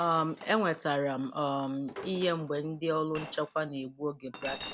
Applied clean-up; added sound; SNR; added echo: none; Chink, clink; 16 dB; none.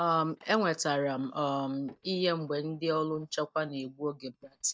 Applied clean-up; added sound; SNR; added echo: neural mask model DeepFilterNet 3.